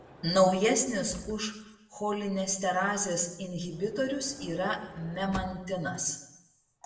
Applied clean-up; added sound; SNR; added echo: none; Sliding door / Motor vehicle (road); 19 dB; reverberation time 0.8 s.